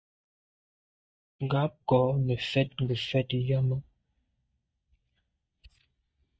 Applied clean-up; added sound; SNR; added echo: neural mask model DeepFilterNet 3.